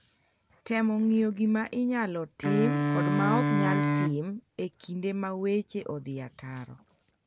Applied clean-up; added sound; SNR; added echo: none; Wind instrument, woodwind instrument; -2 dB; none.